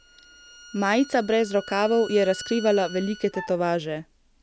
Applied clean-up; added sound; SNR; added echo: none; Bowed string instrument + Wind instrument, woodwind instrument; 17 dB; none.